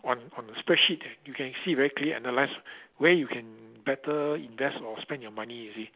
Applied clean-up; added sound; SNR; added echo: none; none; none; none.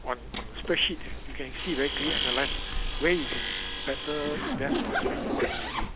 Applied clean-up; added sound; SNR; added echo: none; Tools + Zipper (clothing); -1 dB; none.